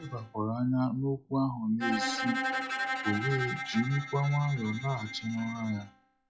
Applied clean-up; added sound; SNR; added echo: classical method log-MMSE.